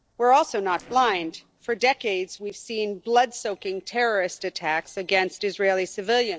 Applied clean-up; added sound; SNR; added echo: neural separator model SepFormer DNS4.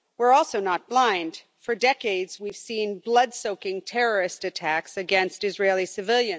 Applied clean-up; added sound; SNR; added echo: none; none; none; none.